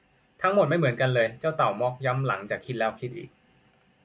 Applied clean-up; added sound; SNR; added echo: none; none; none; none.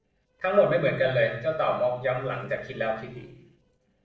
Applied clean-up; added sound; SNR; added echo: neural separator model SepFormer DNS4.